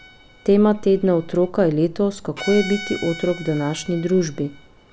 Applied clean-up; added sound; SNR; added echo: none; Bowed string instrument; 17 dB; none.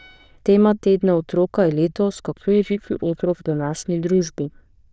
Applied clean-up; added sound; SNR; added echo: neural diffusion model UNIVERSE++.